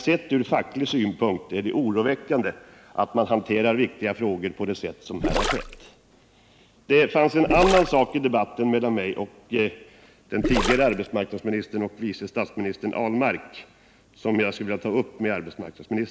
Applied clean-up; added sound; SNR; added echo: none; Gurgling; 3 dB; none.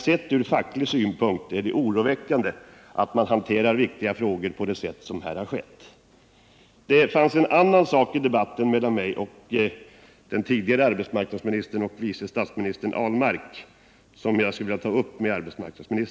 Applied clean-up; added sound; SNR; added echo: none; none; none; none.